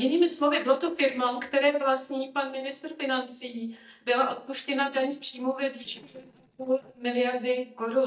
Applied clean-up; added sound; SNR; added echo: neural mask model DeepFilterNet 3.